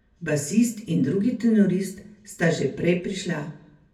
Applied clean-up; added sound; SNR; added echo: none; none; none; reverberation time 0.2 s.